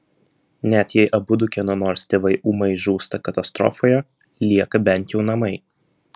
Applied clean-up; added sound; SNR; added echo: none; none; none; none.